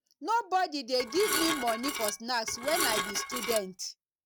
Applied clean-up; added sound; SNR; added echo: none; Dishes, pots, and pans / Glass; 2 dB; none.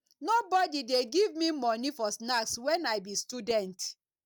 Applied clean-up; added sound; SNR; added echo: none; none; none; none.